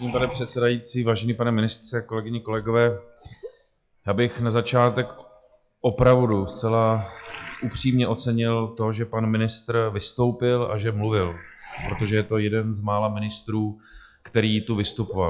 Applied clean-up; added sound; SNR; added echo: classical method log-MMSE.